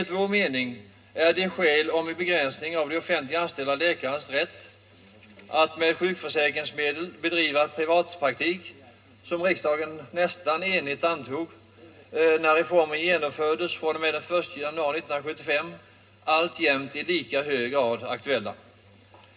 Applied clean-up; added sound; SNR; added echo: none; none; none; reverberation time 0.2 s.